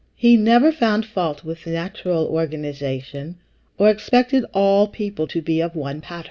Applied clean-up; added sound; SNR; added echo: none; none; none; none.